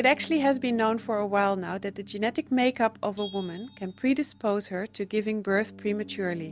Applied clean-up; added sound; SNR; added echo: none; Bell + Piano; 19 dB; none.